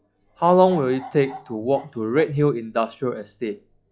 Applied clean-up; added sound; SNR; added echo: classical method log-MMSE.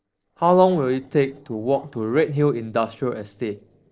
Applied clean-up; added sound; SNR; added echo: neural separator model SepFormer DNS4.